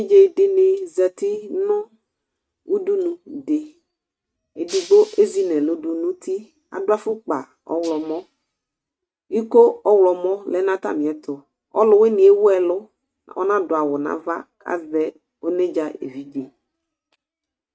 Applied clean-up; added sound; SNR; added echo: neural mask model RNNoise.